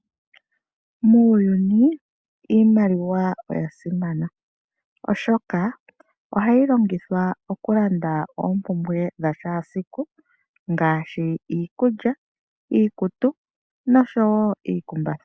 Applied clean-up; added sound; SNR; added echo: none; none; none; none.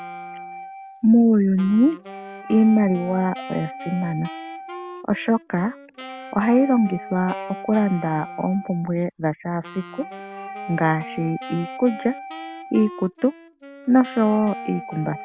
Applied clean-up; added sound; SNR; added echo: none; Wind instrument, woodwind instrument + Wind instrument, woodwind instrument; 14 dB; none.